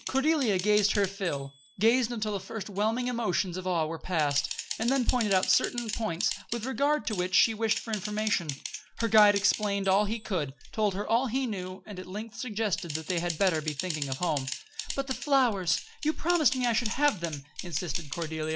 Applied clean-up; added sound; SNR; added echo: none; Typing; 11 dB; none.